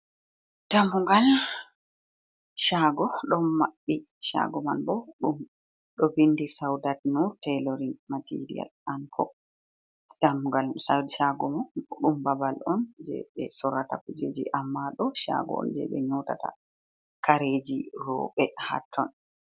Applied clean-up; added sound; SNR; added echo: none; none; none; none.